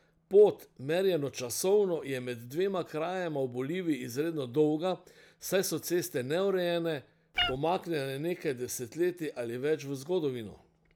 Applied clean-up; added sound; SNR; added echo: none; Meow; 5 dB; none.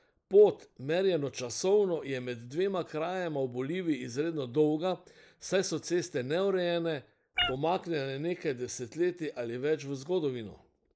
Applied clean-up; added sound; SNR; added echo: neural mask model Resemble Enhance denoiser.